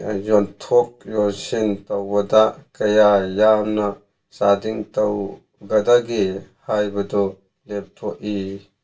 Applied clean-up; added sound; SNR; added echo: none; none; none; reverberation time 0.2 s.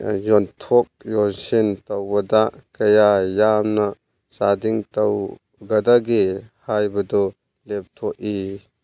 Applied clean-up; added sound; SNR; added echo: none; none; none; none.